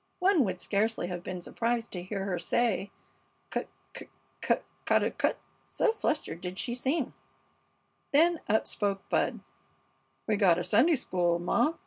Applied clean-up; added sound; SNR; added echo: none; none; none; none.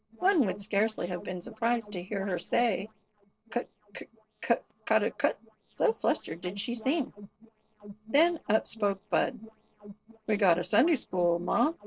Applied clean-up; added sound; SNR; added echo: neural separator model SepFormer DNS4.